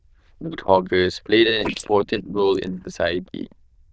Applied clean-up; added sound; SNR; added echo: neural diffusion model UNIVERSE++.